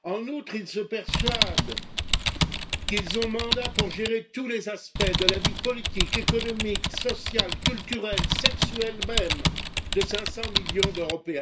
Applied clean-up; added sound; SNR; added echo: none; Typing; -4 dB; reverberation time 0.2 s.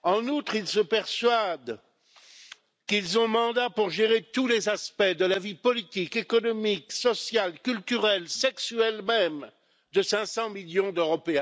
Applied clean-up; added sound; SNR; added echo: none; none; none; none.